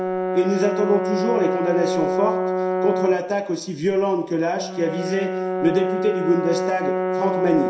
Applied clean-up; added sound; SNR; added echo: none; Brass instrument; 1 dB; reverberation time 0.7 s.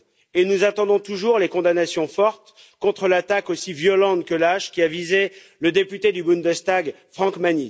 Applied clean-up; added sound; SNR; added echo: none; none; none; none.